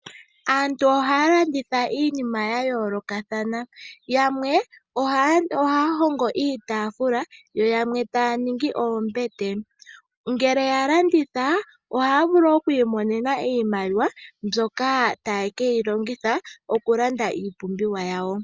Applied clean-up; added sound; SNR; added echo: none; none; none; none.